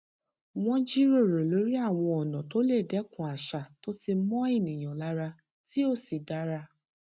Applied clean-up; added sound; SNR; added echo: none; none; none; none.